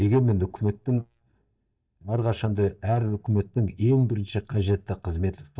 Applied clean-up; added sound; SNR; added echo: neural mask model DeepFilterNet 3.